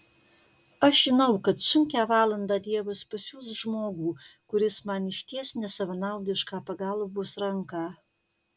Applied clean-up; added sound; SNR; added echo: none; none; none; none.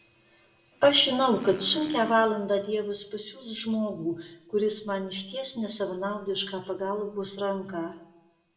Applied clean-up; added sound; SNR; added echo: none; Motorcycle; 19 dB; reverberation time 0.6 s.